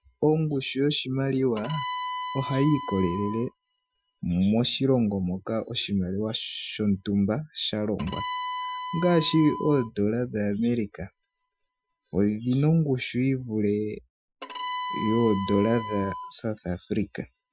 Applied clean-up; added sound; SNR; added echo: classical method Wiener filter.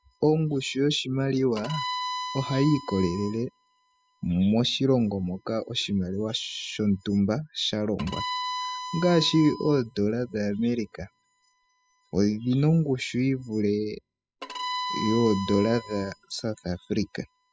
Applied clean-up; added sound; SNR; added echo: classical method spectral subtraction.